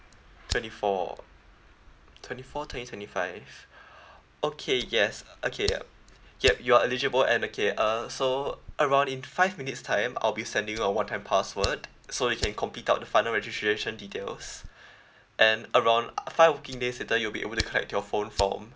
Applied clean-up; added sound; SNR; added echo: none; Fire; 15 dB; none.